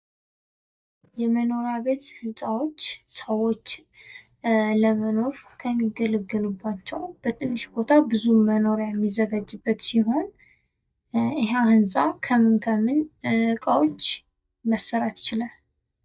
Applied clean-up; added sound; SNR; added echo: neural mask model DeepFilterNet 3.